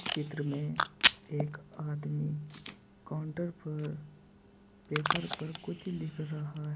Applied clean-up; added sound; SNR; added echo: none; Packing tape, duct tape / Tearing; -3 dB; none.